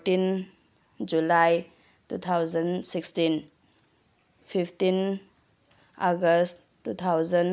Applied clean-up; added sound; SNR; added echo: none; none; none; none.